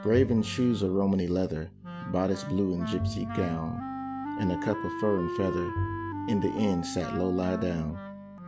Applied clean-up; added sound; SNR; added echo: none; Bowed string instrument + Wind instrument, woodwind instrument; 6 dB; none.